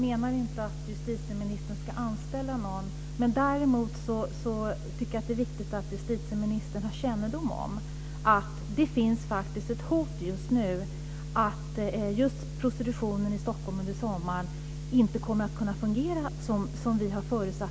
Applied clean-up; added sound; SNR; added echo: none; none; none; none.